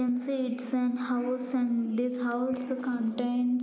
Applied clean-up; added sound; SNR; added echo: none; none; none; none.